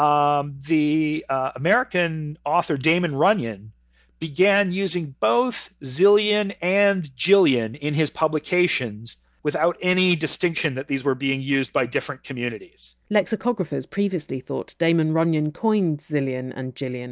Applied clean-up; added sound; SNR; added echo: none; none; none; none.